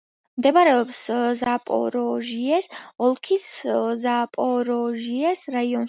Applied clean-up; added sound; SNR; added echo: none; none; none; none.